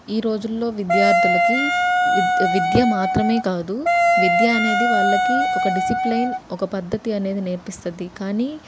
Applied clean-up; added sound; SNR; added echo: none; Wind instrument, woodwind instrument; -4 dB; none.